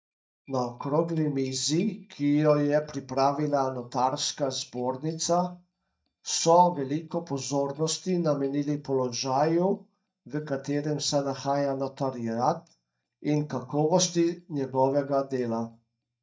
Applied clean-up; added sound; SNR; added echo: neural mask model DeepFilterNet 3.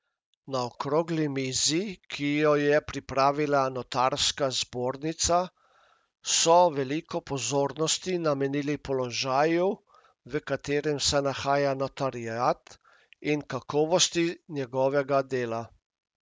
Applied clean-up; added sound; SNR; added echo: none; none; none; none.